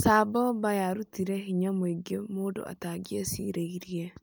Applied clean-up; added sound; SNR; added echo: none; none; none; none.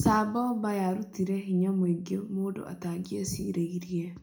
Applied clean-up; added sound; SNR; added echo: none; none; none; reverberation time 0.4 s.